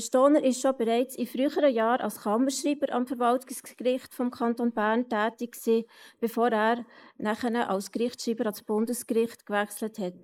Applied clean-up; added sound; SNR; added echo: neural mask model Resemble Enhance denoiser.